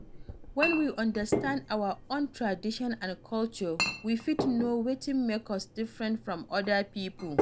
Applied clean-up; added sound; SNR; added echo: none; Chink, clink; 6 dB; none.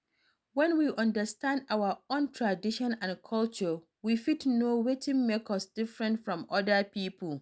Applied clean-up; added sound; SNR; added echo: none; none; none; none.